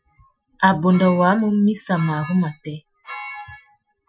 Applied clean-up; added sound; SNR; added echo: classical method Wiener filter.